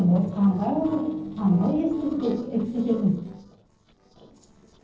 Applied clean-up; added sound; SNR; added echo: neural separator model SepFormer DNS4.